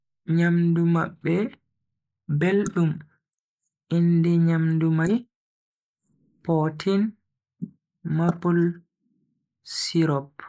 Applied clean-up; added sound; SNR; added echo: neural mask model Resemble Enhance denoiser.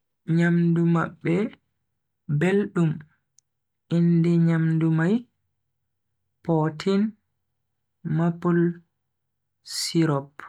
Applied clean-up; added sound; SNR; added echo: none; none; none; none.